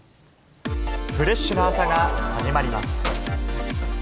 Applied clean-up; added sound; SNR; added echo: none; Keys jangling; 16 dB; none.